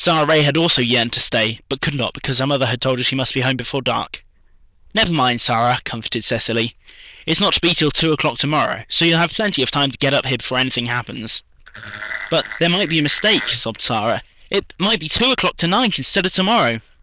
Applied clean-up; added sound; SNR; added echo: neural diffusion model UNIVERSE++.